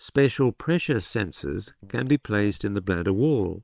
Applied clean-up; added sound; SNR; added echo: neural separator model SepFormer WHAM!.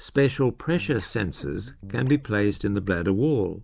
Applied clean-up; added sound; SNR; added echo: none; Guitar; 18 dB; none.